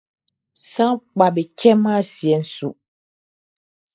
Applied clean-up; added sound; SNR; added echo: neural mask model Resemble Enhance denoiser.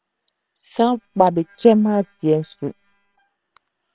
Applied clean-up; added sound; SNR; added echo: neural separator model SepFormer WHAM!.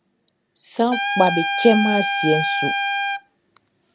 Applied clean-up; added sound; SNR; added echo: none; Trumpet; 1 dB; none.